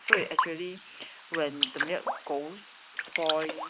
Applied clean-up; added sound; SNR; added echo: neural mask model Resemble Enhance denoiser.